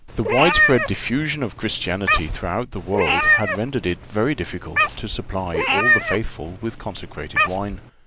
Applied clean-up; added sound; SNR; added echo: none; Meow; -1 dB; none.